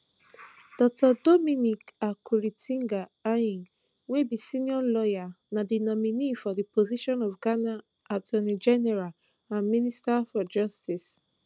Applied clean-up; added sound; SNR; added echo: none; none; none; none.